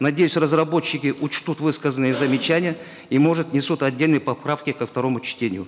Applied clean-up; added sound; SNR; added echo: none; none; none; none.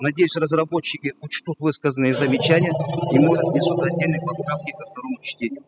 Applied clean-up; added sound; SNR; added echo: classical method spectral subtraction.